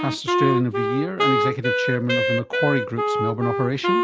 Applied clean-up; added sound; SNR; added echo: none; Wind instrument, woodwind instrument; -2 dB; none.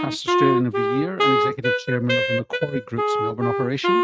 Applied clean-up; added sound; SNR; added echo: neural mask model RNNoise.